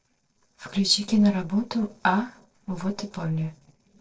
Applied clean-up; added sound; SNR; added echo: neural separator model SepFormer DNS4.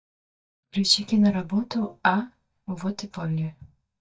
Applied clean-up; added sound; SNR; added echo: neural mask model DeepFilterNet 3.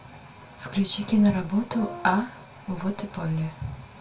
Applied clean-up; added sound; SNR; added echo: none; Brass instrument; 16 dB; reverberation time 0.2 s.